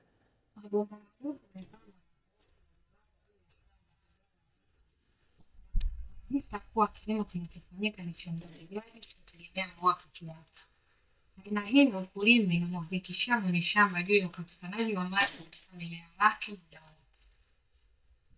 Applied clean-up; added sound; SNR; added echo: neural mask model DeepFilterNet 3.